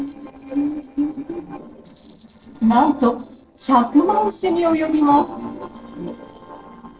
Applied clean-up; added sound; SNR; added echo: neural separator model SepFormer DNS4.